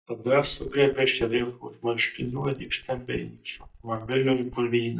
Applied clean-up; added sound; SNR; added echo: neural mask model DeepFilterNet 3.